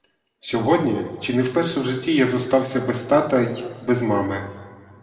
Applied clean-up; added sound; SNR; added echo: none; none; none; reverberation time 1.9 s.